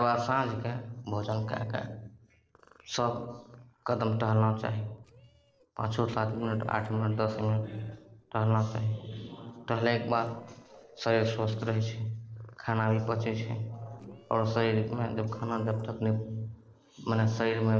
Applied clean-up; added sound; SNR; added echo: neural separator model SepFormer DNS4.